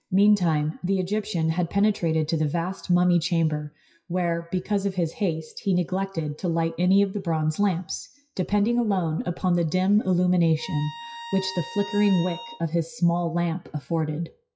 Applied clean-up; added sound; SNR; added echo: classical method WPE with log-MMSE.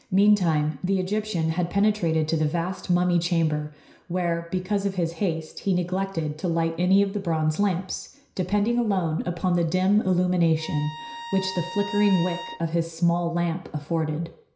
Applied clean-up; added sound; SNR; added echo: none; Bowed string instrument; 13 dB; reverberation time 0.5 s.